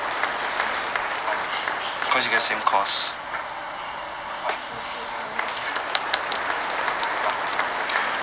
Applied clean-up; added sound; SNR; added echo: none; Applause; 1 dB; none.